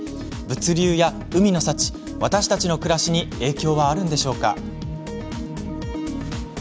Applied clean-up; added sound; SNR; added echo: none; none; none; none.